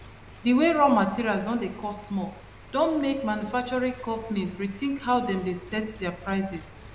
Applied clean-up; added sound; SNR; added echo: none; Rain + Engine; 19 dB; none.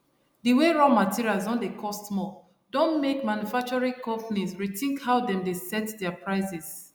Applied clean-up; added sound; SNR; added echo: none; none; none; none.